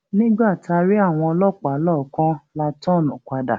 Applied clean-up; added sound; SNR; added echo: none; none; none; none.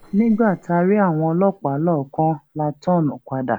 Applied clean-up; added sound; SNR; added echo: neural mask model Resemble Enhance denoiser.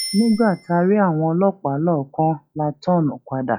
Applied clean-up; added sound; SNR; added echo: classical method log-MMSE.